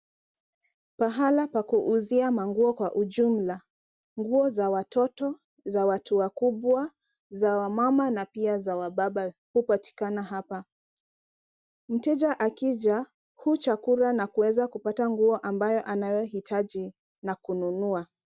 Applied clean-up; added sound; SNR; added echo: none; none; none; none.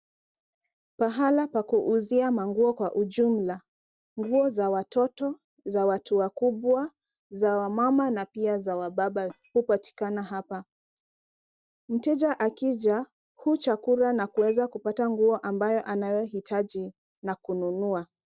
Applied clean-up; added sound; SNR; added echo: neural separator model SepFormer DNS4.